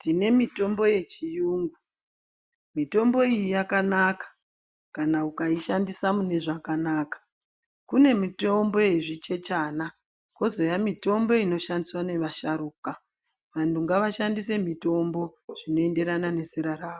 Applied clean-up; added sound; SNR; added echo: none; none; none; none.